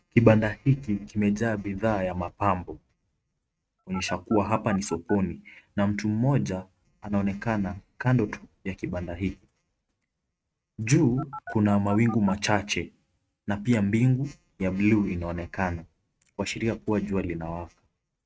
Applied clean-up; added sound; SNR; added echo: neural mask model RNNoise.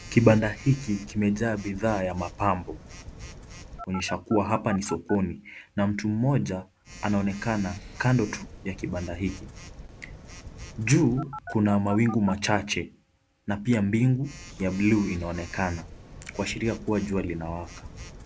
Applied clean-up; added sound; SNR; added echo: none; Telephone; 16 dB; none.